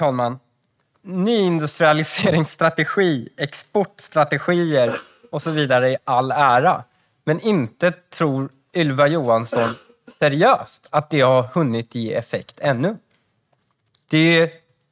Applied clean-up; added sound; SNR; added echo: neural mask model RNNoise.